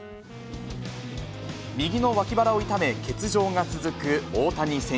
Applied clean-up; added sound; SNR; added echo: none; Wind instrument, woodwind instrument; 18 dB; none.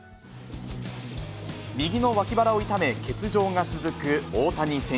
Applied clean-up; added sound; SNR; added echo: none; none; none; none.